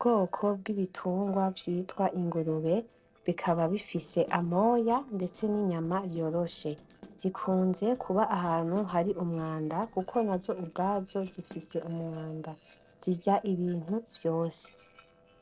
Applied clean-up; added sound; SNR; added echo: neural separator model SepFormer DNS4.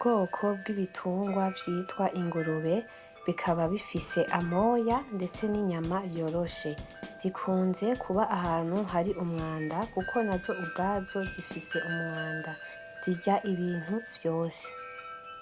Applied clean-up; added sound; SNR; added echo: none; Wind chime + Drum kit; 12 dB; none.